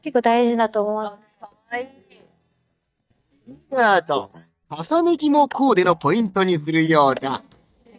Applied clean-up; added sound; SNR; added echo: neural mask model DeepFilterNet 3.